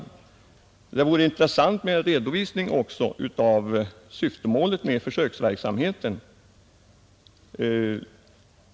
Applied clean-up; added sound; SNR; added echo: none; none; none; none.